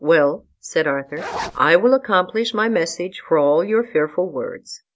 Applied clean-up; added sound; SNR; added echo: none; Zipper (clothing); 10 dB; none.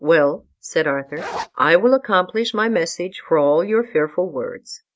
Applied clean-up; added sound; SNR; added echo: neural mask model RNNoise.